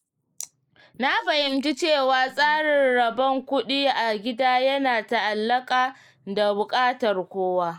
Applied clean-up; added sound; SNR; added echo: neural mask model Resemble Enhance denoiser.